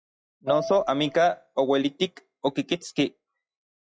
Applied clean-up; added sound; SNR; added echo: classical method log-MMSE.